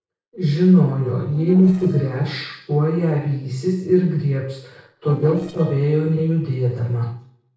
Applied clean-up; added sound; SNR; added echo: neural separator model SepFormer DNS4.